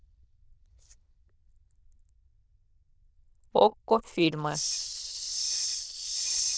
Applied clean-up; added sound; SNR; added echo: neural diffusion model UNIVERSE++.